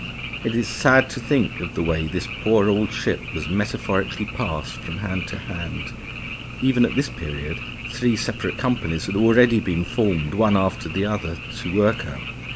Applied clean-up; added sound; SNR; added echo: none; Frog; 10 dB; none.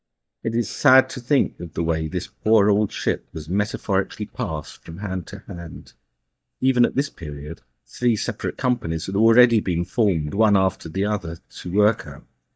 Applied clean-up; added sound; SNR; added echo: neural mask model DeepFilterNet 3.